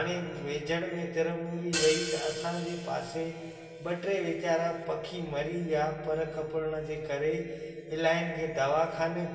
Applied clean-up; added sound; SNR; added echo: none; Hi-hat; 8 dB; reverberation time 0.2 s.